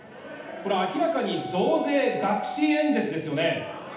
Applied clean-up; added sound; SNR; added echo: none; Wind instrument, woodwind instrument; 12 dB; reverberation time 0.8 s.